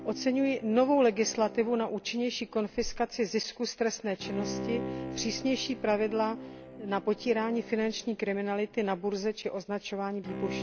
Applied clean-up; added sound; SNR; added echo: none; Bowed string instrument; 12 dB; none.